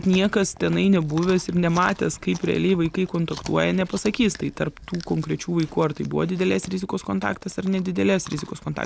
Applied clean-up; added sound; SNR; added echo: none; Chewing, mastication; 19 dB; none.